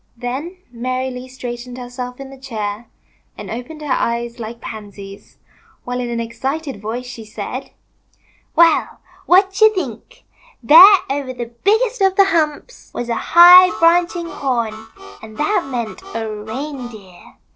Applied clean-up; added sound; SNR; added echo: neural separator model SepFormer DNS4.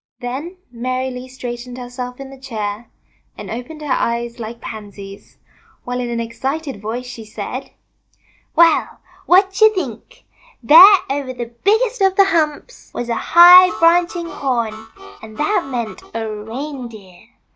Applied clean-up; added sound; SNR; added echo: neural mask model DeepFilterNet 3.